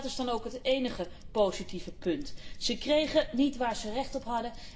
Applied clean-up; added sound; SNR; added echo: none; Tick-tock; 10 dB; reverberation time 0.6 s.